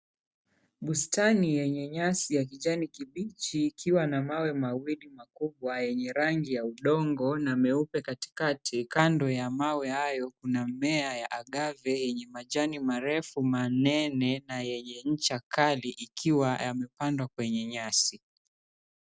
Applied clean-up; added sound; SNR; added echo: none; none; none; none.